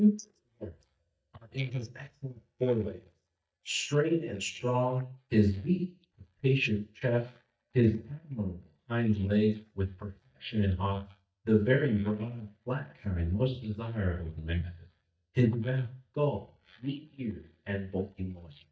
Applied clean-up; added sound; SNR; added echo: neural mask model DeepFilterNet 3.